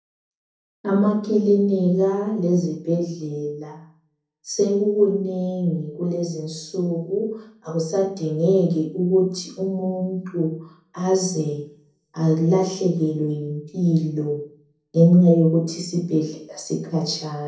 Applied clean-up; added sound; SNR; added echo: none; none; none; reverberation time 0.6 s.